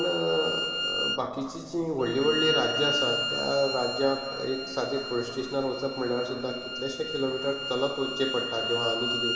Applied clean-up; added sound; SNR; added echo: none; Bowed string instrument; 3 dB; reverberation time 2.3 s.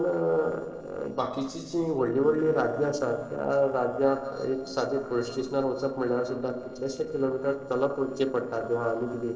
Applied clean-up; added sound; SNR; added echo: neural separator model SepFormer DNS4.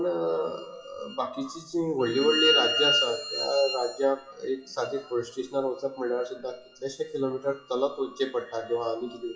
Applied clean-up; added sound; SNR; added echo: classical method WPE with log-MMSE.